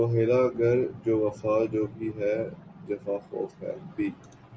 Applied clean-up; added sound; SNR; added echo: none; none; none; none.